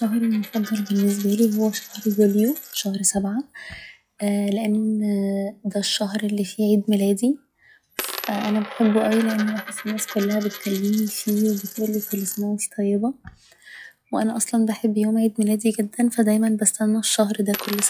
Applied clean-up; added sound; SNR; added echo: classical method log-MMSE.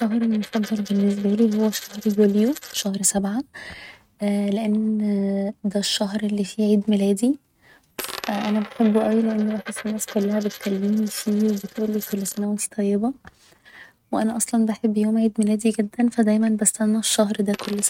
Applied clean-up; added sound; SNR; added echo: neural mask model RNNoise.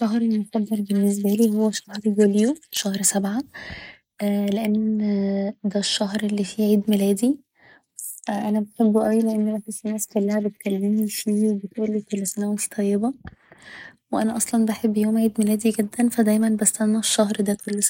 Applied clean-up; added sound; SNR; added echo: neural mask model Resemble Enhance denoiser.